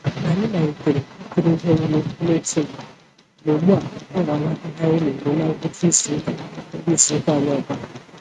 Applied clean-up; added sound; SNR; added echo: neural mask model RNNoise.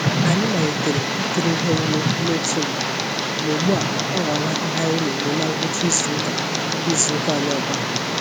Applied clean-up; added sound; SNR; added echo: none; Tick; -2 dB; none.